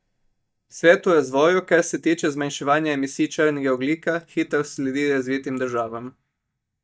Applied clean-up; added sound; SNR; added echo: neural mask model DeepFilterNet 3.